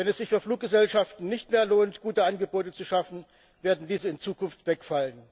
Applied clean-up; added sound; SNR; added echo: none; none; none; none.